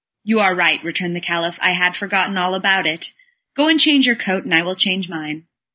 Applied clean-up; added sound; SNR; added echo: none; none; none; none.